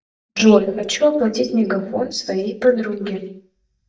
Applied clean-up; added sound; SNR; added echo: neural mask model DeepFilterNet 3.